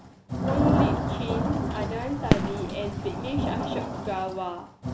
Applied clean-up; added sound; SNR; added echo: none; Thunder / Rain + Fireworks; -5 dB; none.